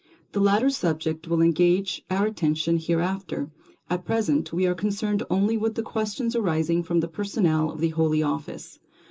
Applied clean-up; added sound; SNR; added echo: none; none; none; reverberation time 0.2 s.